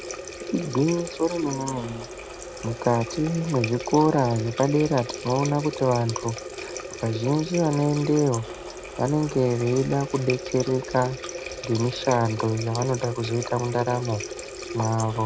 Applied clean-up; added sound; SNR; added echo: none; Water tap, faucet; 10 dB; none.